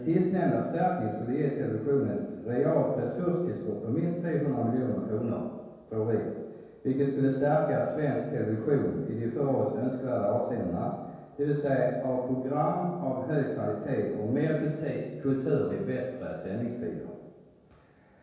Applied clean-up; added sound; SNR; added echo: none; none; none; reverberation time 1.2 s.